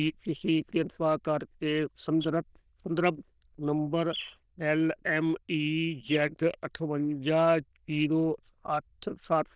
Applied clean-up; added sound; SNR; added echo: neural diffusion model UNIVERSE++.